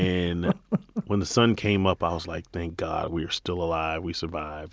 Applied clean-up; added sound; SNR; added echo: none; none; none; none.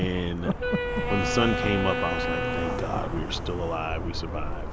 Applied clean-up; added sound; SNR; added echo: none; Traffic noise, roadway noise + Wind instrument, woodwind instrument; 0 dB; none.